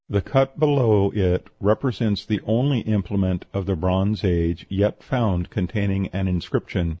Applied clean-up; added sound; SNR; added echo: none; none; none; none.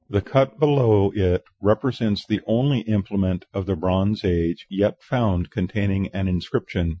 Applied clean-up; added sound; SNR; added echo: classical method Wiener filter.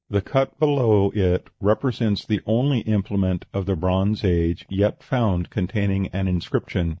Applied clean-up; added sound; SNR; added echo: neural mask model DeepFilterNet 3.